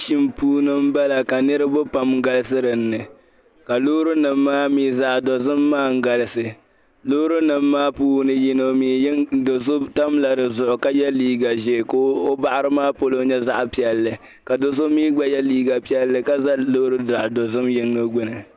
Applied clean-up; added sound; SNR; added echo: none; none; none; none.